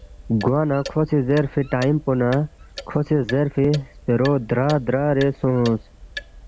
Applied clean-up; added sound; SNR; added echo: none; Clock; 17 dB; none.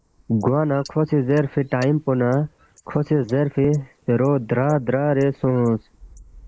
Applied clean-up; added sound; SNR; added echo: neural mask model Resemble Enhance denoiser.